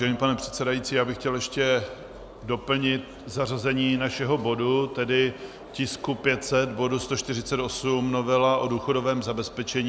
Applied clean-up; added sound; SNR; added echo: none; none; none; none.